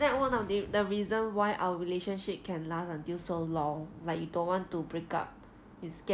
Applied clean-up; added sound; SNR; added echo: none; none; none; none.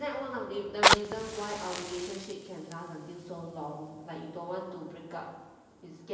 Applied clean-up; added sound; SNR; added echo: none; Fire; -4 dB; reverberation time 1.0 s.